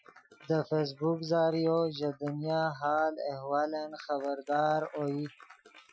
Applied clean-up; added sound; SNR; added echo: classical method Wiener filter.